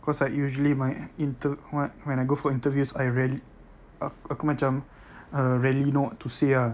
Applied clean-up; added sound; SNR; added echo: none; none; none; none.